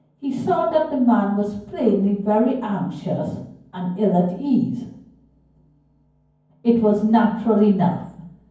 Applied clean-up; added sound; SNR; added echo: none; none; none; reverberation time 0.9 s.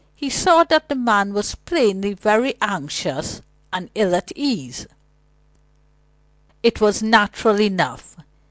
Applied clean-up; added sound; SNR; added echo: none; none; none; none.